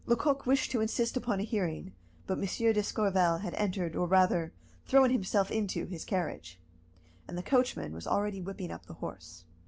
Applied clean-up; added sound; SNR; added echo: none; none; none; none.